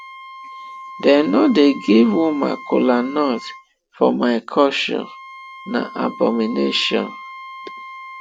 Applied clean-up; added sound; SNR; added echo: none; Wind instrument, woodwind instrument; 17 dB; none.